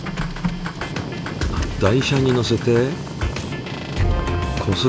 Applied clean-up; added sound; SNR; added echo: none; Printer; 10 dB; none.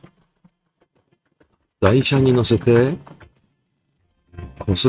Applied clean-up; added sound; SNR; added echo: neural mask model RNNoise.